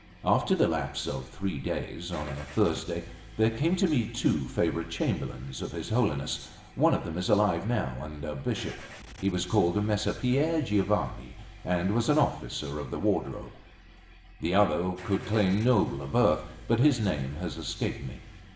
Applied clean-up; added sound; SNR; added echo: none; Engine starting / Car; 19 dB; reverberation time 0.8 s.